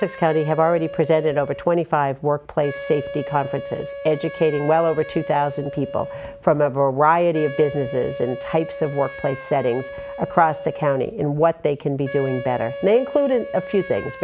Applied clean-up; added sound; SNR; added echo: none; Wind instrument, woodwind instrument; 13 dB; none.